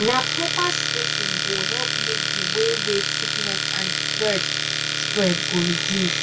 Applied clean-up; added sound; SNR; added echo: none; Domestic sounds, home sounds; -3 dB; reverberation time 0.1 s.